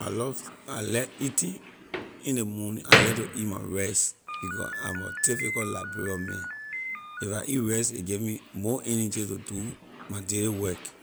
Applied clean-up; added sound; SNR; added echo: none; Slam; 2 dB; none.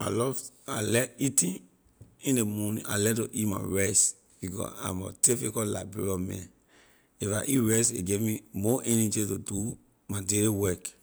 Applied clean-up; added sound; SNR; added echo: none; none; none; none.